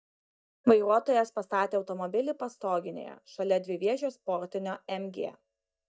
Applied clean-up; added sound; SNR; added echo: neural mask model DeepFilterNet 3.